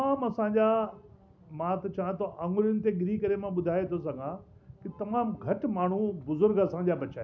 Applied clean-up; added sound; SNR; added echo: none; none; none; none.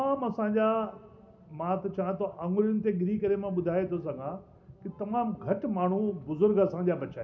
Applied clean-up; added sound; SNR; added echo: none; none; none; reverberation time 0.8 s.